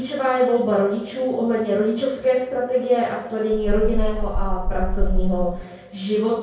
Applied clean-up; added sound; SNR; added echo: none; Meow; -2 dB; reverberation time 0.6 s.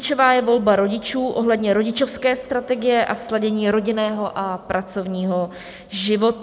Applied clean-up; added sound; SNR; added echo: none; none; none; none.